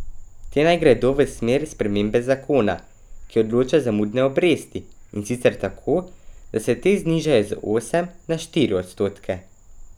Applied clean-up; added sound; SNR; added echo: none; Frog; 17 dB; none.